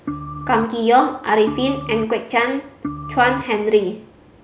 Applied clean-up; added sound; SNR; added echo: none; Organ; 12 dB; none.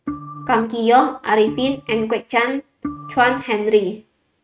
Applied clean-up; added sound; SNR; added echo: neural mask model RNNoise.